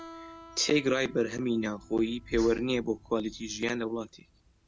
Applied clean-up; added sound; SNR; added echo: none; Thunder / Rain + Guitar; 19 dB; none.